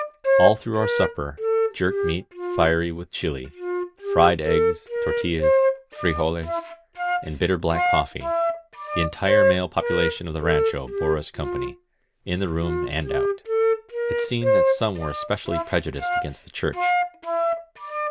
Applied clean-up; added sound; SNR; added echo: none; Wind instrument, woodwind instrument; -2 dB; none.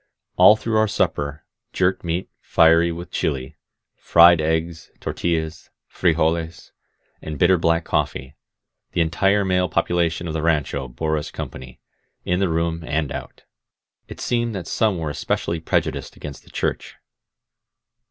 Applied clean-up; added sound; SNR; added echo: none; none; none; none.